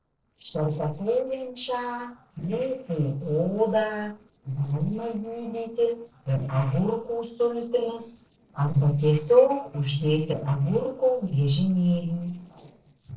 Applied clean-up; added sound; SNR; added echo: neural separator model SepFormer DNS4.